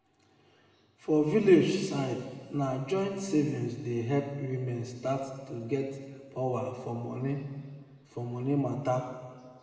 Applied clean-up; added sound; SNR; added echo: none; none; none; reverberation time 1.7 s.